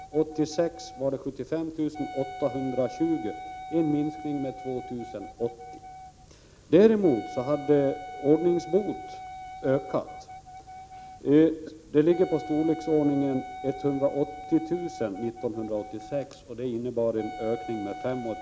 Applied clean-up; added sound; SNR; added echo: none; Wind instrument, woodwind instrument; 14 dB; none.